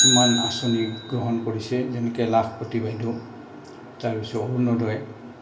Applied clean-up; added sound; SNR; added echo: none; Bicycle; 4 dB; reverberation time 0.3 s.